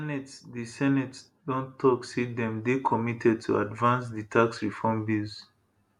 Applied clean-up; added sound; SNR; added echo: none; none; none; none.